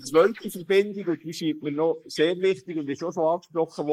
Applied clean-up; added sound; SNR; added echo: neural mask model Resemble Enhance denoiser.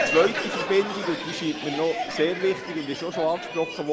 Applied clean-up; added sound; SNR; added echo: none; Crowd; 5 dB; none.